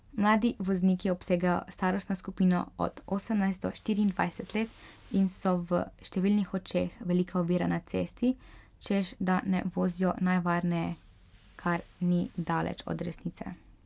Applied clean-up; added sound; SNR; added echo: none; none; none; none.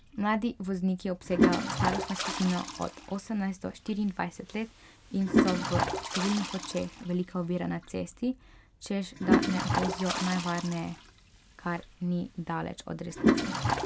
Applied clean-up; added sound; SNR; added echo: none; Toilet flush; 0 dB; none.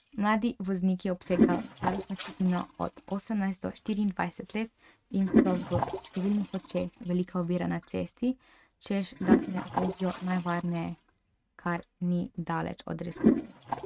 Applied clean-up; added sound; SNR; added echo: neural mask model RNNoise.